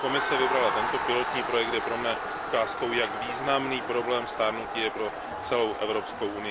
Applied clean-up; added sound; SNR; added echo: none; Crowd; 2 dB; none.